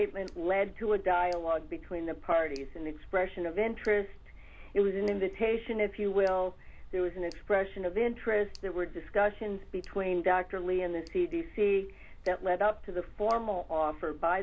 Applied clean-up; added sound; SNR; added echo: none; Tick; 15 dB; none.